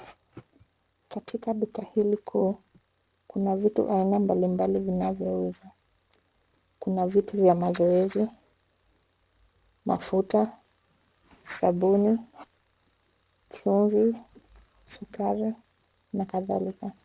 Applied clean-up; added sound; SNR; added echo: none; none; none; none.